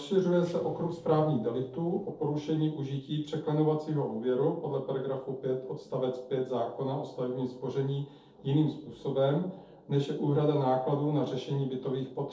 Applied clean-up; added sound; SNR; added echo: neural separator model SepFormer DNS4.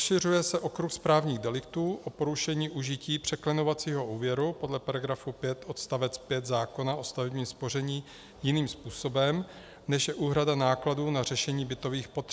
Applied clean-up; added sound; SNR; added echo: none; none; none; none.